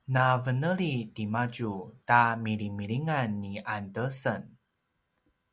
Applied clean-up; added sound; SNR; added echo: none; none; none; none.